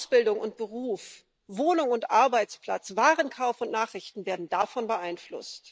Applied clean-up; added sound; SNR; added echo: neural mask model Resemble Enhance denoiser.